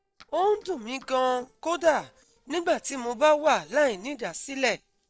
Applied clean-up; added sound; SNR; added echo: neural separator model SepFormer DNS4.